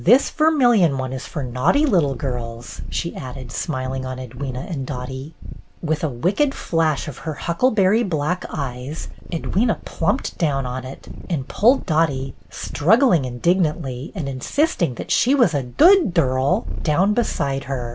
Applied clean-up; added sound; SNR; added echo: none; Purr; 10 dB; none.